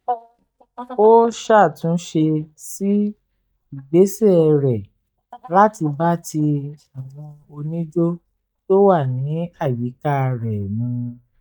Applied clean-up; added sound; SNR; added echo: neural mask model DeepFilterNet 3.